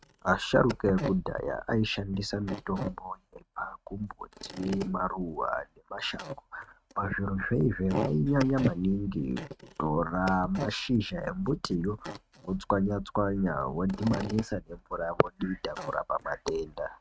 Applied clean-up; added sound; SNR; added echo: neural mask model RNNoise.